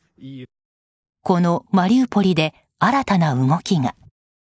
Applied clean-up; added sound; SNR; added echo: neural mask model Resemble Enhance denoiser.